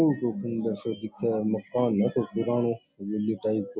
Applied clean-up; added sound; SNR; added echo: none; none; none; none.